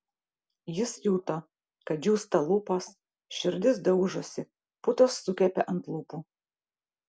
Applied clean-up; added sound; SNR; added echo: none; none; none; none.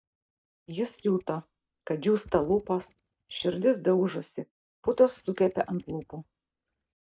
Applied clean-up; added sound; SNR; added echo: neural mask model DeepFilterNet 3.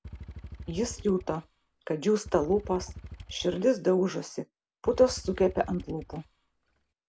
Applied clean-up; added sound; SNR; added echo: none; Motorcycle / Engine; 15 dB; none.